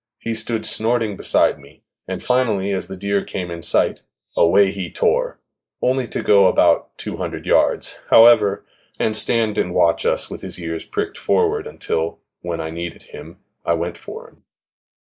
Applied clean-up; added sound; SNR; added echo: neural mask model Resemble Enhance denoiser.